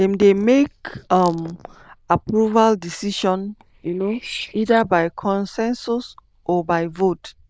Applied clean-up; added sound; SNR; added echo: neural diffusion model UNIVERSE++.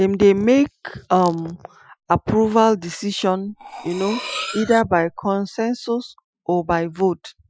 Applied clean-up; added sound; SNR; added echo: classical method Wiener filter.